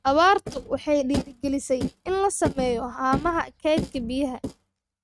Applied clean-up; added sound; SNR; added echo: neural mask model RNNoise.